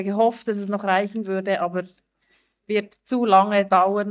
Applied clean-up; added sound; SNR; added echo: neural mask model DeepFilterNet 3.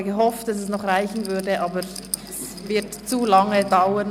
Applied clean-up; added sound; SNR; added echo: none; Rattle; 18 dB; none.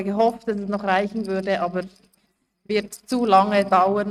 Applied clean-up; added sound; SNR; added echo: neural mask model RNNoise.